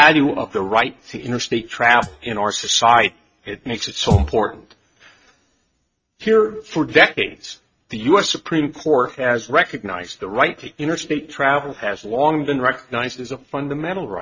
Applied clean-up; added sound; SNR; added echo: neural mask model RNNoise.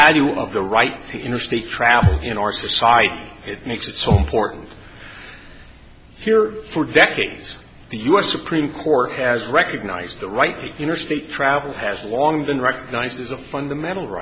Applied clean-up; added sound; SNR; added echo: none; Thump, thud; 2 dB; none.